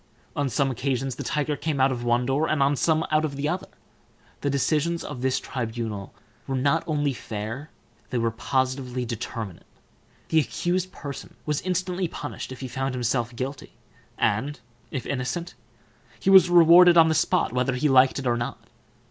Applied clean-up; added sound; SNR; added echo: none; none; none; none.